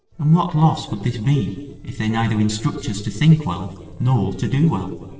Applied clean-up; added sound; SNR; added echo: neural separator model SepFormer DNS4.